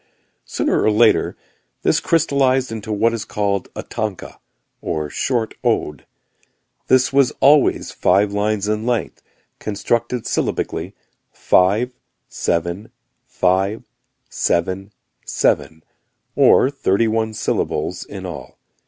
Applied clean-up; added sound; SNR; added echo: none; none; none; none.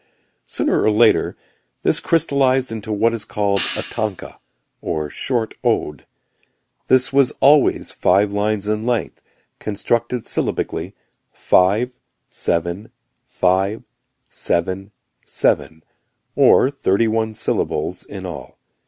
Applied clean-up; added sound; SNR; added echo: none; Hi-hat; 8 dB; none.